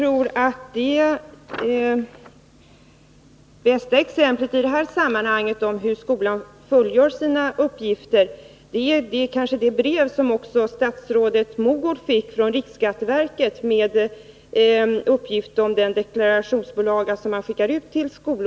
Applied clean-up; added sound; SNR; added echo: none; none; none; none.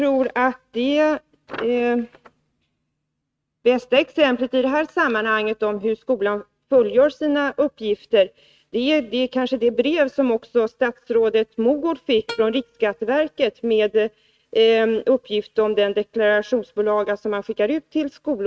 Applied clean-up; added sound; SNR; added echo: neural mask model RNNoise.